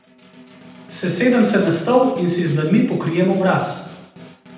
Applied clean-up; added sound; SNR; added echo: none; Snare drum; 19 dB; reverberation time 0.9 s.